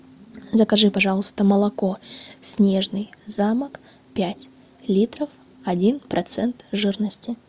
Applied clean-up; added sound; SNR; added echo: none; none; none; none.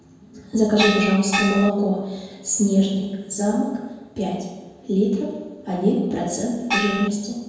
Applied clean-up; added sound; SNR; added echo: none; Gong; 2 dB; reverberation time 1.2 s.